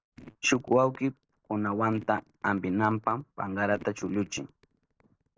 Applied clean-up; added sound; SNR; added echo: neural separator model SepFormer DNS4.